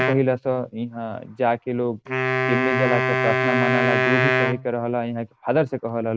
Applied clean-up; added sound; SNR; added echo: none; Wind instrument, woodwind instrument; 0 dB; none.